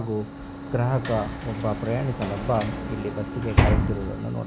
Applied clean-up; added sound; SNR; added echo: none; Sliding door / Slam; 0 dB; none.